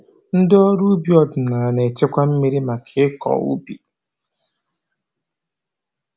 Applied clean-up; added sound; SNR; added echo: none; none; none; none.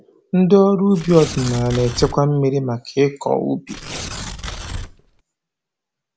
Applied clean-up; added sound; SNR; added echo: none; Tearing; 11 dB; none.